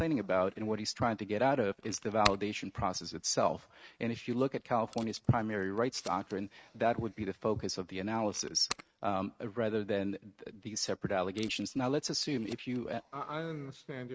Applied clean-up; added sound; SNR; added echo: neural mask model RNNoise.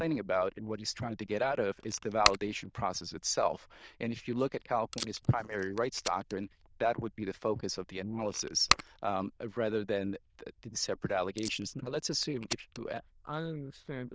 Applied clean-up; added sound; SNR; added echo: neural diffusion model UNIVERSE++.